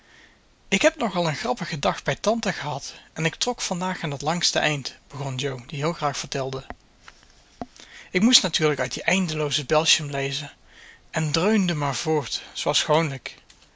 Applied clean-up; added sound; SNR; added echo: none; none; none; none.